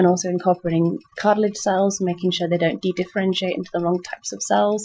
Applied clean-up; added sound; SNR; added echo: classical method Wiener filter.